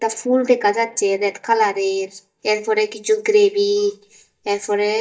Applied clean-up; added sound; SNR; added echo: neural mask model DeepFilterNet 3.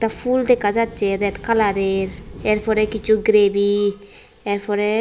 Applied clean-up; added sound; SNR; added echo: none; none; none; none.